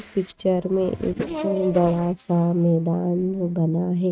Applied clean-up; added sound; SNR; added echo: neural mask model RNNoise.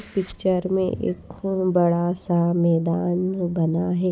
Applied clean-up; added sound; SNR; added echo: none; none; none; none.